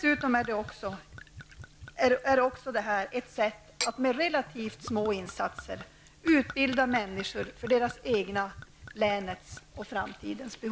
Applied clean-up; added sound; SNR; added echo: none; Gurgling / Chink, clink / Liquid; 15 dB; none.